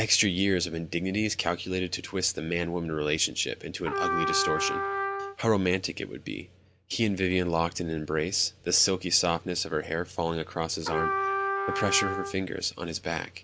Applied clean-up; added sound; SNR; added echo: none; Trumpet; 2 dB; none.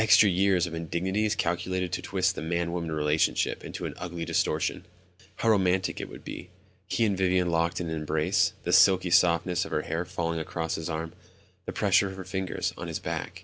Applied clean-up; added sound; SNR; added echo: none; none; none; none.